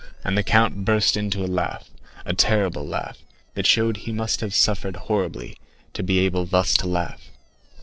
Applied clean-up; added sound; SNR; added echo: neural separator model SepFormer DNS4.